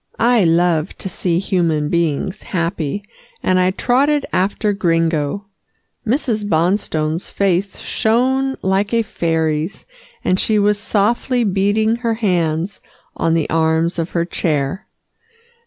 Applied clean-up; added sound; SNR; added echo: none; none; none; none.